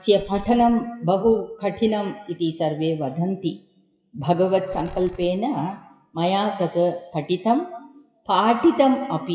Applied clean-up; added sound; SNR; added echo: classical method WPE with log-MMSE.